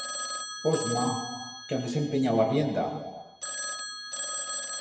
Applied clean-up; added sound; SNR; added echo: none; Telephone; 6 dB; reverberation time 1.2 s.